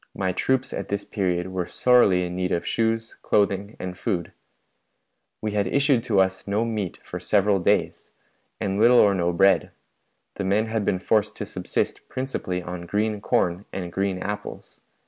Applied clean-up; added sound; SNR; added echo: none; none; none; none.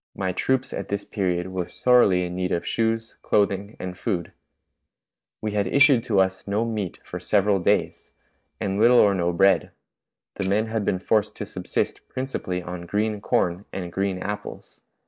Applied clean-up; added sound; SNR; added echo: neural mask model DeepFilterNet 3.